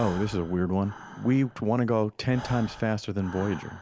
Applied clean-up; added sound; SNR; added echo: none; Breathing; 16 dB; none.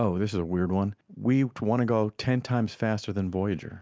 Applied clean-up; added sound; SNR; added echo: none; none; none; none.